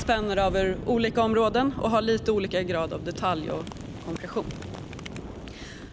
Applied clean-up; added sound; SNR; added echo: none; Boom; 9 dB; none.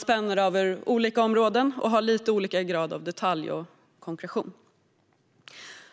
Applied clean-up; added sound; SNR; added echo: none; none; none; none.